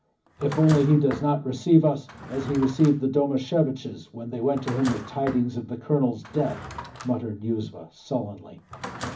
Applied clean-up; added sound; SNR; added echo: none; Drawer open or close; 16 dB; reverberation time 0.4 s.